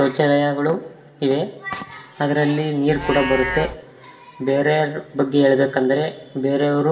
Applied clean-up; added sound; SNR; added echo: none; Livestock, farm animals, working animals; 15 dB; reverberation time 1.8 s.